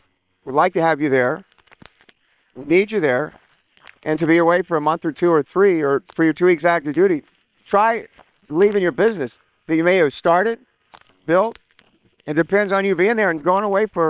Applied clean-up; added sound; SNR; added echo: neural separator model SepFormer WHAM!.